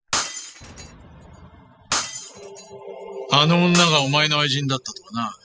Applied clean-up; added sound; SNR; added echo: classical method spectral subtraction.